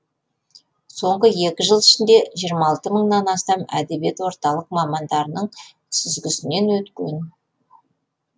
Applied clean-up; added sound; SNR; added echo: none; none; none; none.